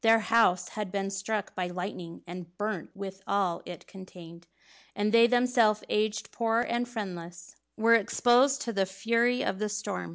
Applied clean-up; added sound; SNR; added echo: none; none; none; none.